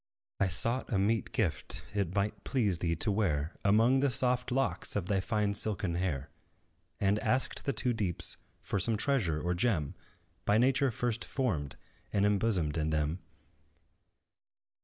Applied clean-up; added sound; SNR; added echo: none; none; none; none.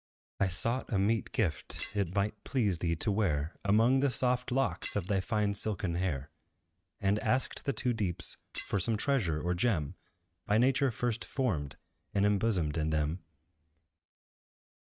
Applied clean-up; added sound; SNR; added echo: neural mask model RNNoise.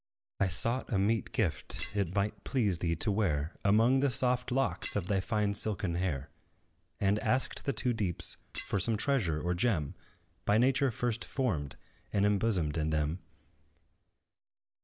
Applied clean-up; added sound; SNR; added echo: none; Shatter; 15 dB; none.